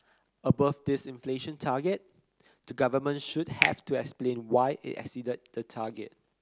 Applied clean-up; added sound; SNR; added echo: none; Finger snapping; 4 dB; none.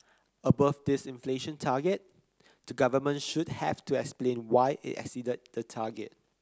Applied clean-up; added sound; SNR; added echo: none; none; none; none.